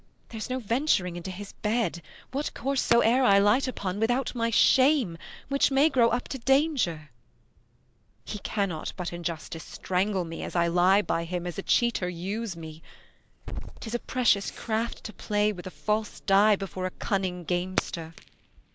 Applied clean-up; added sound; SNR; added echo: none; Growling / Hiss + Fireworks; 15 dB; none.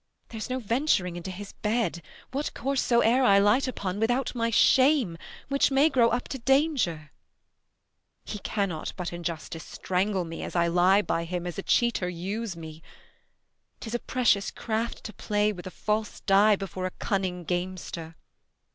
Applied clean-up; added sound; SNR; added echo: none; none; none; none.